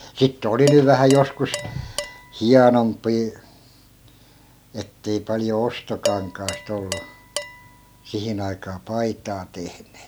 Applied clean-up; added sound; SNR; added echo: none; Dishes, pots, and pans; 11 dB; none.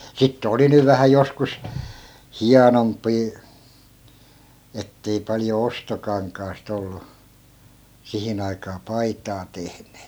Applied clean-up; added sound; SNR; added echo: none; none; none; none.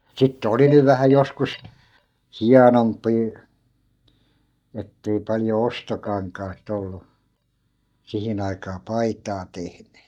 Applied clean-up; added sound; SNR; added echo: neural mask model DeepFilterNet 3.